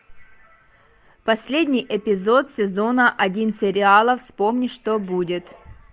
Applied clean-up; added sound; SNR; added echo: none; none; none; none.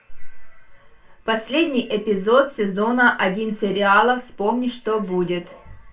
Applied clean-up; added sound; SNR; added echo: none; none; none; reverberation time 0.3 s.